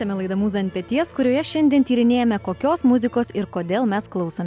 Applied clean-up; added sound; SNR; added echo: none; none; none; none.